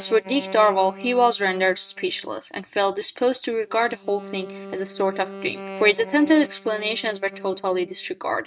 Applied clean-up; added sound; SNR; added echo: neural mask model RNNoise.